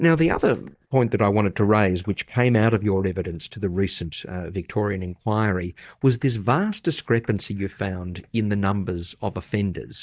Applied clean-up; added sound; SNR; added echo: neural mask model DeepFilterNet 3.